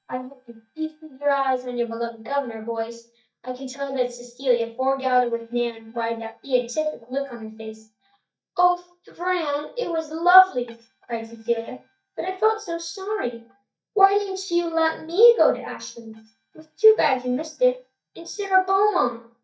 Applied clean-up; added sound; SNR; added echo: neural mask model DeepFilterNet 3.